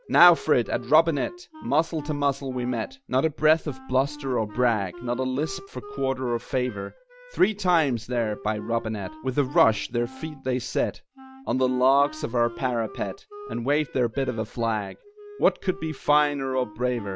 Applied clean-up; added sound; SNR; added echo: none; Wind instrument, woodwind instrument; 18 dB; none.